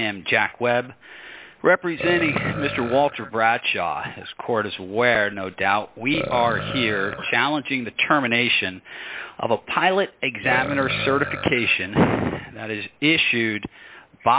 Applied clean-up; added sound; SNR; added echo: none; Burping, eructation; 11 dB; none.